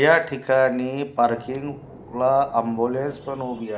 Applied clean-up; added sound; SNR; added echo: none; Engine / Boat, Water vehicle + Rattle (instrument); 20 dB; none.